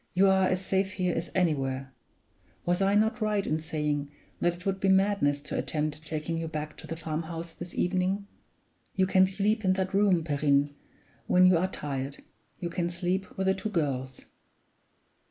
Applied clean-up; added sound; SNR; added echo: neural mask model Resemble Enhance denoiser.